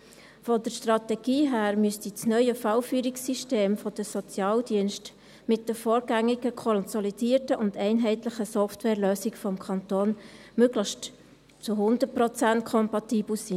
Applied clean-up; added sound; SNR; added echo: none; none; none; none.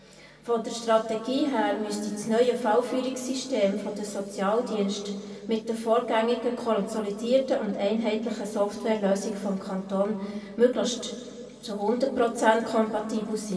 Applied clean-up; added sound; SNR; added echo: none; none; none; reverberation time 1.9 s.